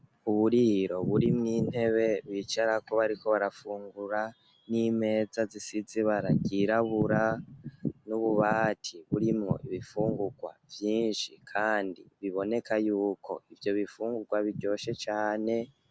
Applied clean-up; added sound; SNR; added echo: none; none; none; none.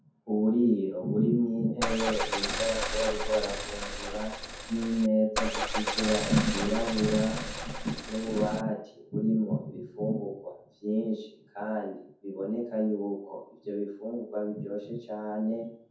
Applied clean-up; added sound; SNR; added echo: none; Car; 3 dB; reverberation time 0.6 s.